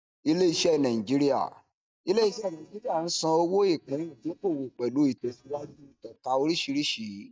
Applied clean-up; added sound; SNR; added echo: neural mask model DeepFilterNet 3.